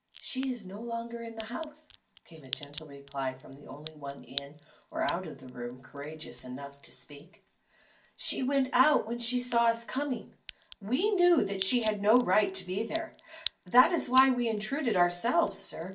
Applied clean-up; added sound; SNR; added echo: none; Crack; 14 dB; reverberation time 0.3 s.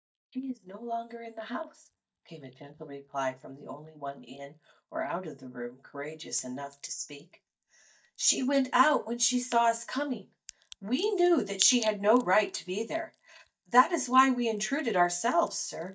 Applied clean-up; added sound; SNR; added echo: neural mask model DeepFilterNet 3.